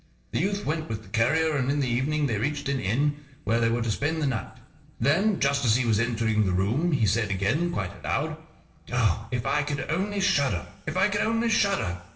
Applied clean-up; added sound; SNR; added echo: none; none; none; reverberation time 1.3 s.